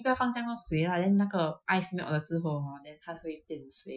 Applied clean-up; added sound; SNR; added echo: classical method Wiener filter.